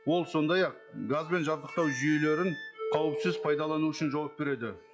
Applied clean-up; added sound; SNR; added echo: classical method log-MMSE.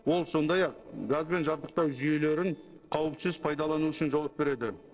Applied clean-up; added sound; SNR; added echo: neural separator model SepFormer DNS4.